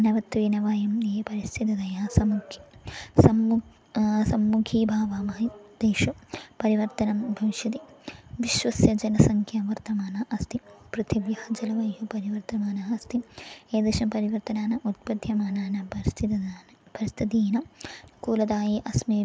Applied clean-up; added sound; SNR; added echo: none; none; none; none.